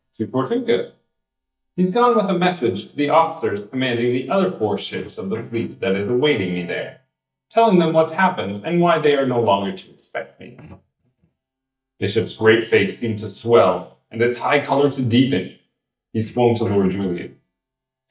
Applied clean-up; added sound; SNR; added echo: neural mask model DeepFilterNet 3.